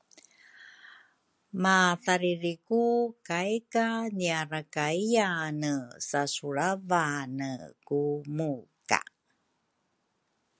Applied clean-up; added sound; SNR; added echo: none; none; none; none.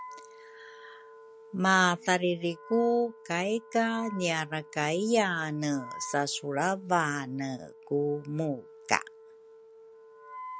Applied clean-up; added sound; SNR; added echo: none; Wind instrument, woodwind instrument; 18 dB; none.